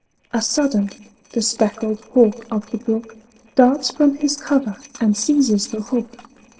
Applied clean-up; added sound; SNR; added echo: neural separator model SepFormer DNS4.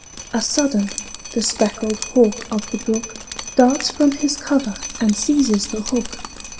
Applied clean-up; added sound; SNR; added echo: none; Drip; 12 dB; reverberation time 2.3 s.